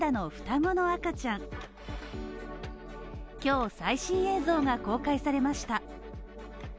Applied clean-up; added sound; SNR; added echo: none; none; none; none.